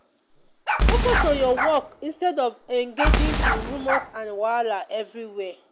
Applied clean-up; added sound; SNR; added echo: none; Boom + Bark; -2 dB; none.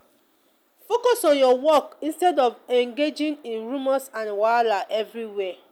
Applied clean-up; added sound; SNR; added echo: none; none; none; none.